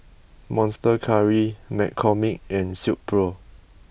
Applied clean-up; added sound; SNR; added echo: none; none; none; none.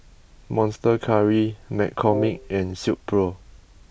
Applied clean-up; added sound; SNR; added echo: none; Wind instrument, woodwind instrument; 8 dB; none.